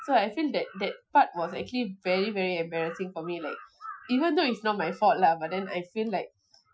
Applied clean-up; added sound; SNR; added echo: classical method Wiener filter.